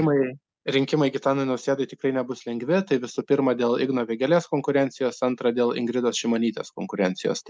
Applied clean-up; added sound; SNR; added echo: none; none; none; none.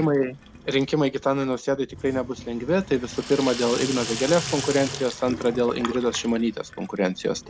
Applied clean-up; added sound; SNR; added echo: none; Sink (filling or washing); 12 dB; none.